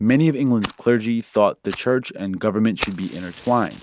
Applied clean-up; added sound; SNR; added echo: none; Fire; 15 dB; none.